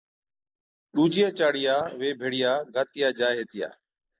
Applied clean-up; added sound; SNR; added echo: neural mask model Resemble Enhance denoiser.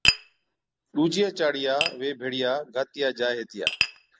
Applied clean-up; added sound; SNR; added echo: none; Tap; 3 dB; none.